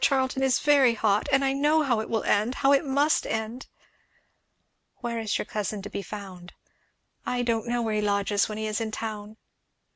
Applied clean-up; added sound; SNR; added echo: none; none; none; none.